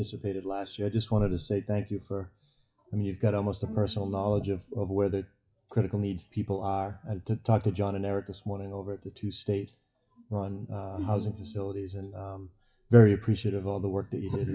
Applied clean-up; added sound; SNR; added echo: classical method WPE with log-MMSE.